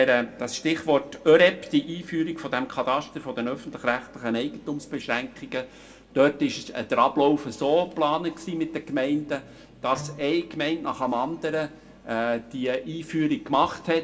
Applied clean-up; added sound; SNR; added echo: none; Bowed string instrument; 18 dB; reverberation time 0.2 s.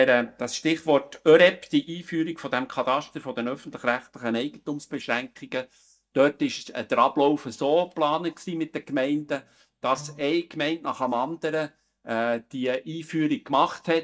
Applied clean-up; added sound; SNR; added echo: neural mask model DeepFilterNet 3.